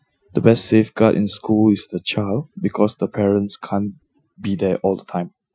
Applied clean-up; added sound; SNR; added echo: classical method Wiener filter.